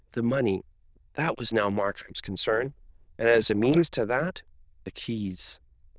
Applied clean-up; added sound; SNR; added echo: neural diffusion model UNIVERSE++.